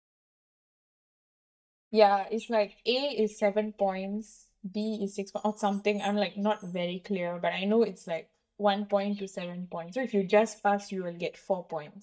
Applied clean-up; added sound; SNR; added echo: neural mask model DeepFilterNet 3.